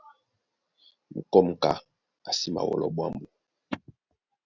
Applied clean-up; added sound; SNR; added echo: none; none; none; none.